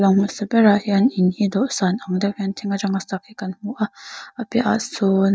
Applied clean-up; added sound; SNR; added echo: neural mask model DeepFilterNet 3.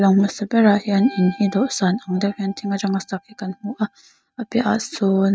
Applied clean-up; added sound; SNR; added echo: neural mask model RNNoise.